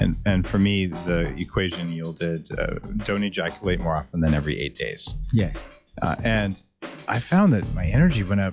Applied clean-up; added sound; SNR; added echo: classical method log-MMSE.